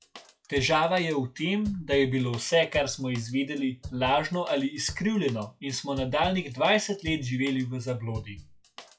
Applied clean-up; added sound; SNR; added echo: classical method log-MMSE.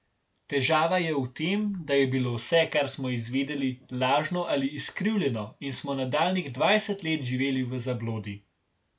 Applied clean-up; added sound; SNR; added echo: none; none; none; none.